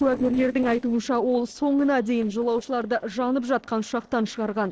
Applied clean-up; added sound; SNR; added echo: neural separator model SepFormer DNS4.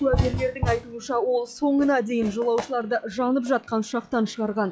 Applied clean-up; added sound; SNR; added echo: classical method log-MMSE.